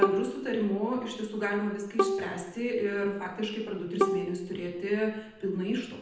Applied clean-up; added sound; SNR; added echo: none; Bowed string instrument; 3 dB; reverberation time 0.9 s.